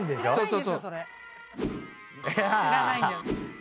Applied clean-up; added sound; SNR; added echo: none; Guitar; 20 dB; none.